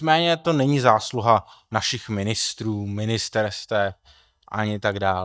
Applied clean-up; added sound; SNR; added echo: neural mask model DeepFilterNet 3.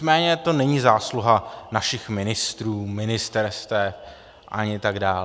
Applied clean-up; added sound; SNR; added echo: none; none; none; none.